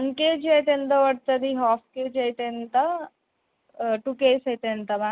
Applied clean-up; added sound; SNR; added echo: none; none; none; none.